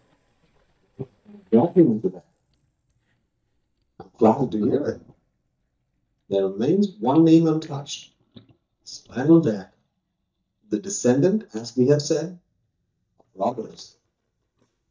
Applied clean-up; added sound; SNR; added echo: neural mask model DeepFilterNet 3.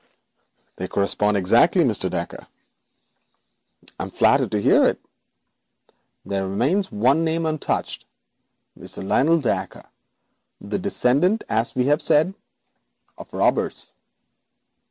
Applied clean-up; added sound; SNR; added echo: none; none; none; none.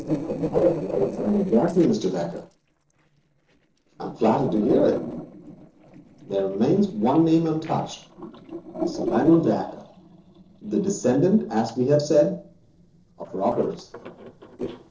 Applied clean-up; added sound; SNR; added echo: neural separator model SepFormer DNS4.